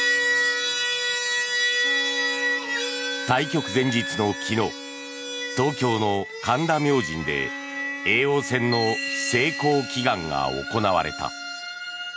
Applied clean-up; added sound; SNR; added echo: none; Wind instrument, woodwind instrument; 17 dB; none.